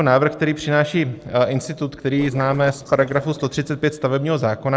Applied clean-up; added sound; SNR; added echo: neural separator model SepFormer DNS4.